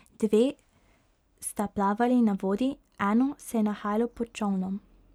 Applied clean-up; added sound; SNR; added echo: none; none; none; none.